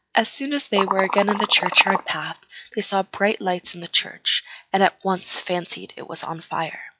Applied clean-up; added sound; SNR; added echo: classical method log-MMSE.